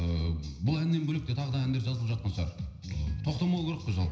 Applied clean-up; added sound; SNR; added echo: none; none; none; reverberation time 0.9 s.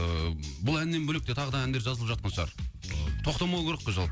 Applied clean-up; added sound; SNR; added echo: none; none; none; none.